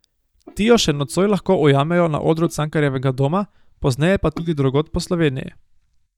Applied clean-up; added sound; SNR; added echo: neural mask model DeepFilterNet 3.